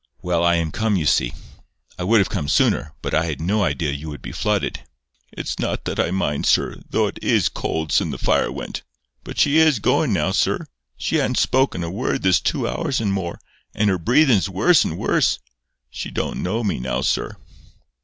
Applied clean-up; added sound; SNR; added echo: none; none; none; none.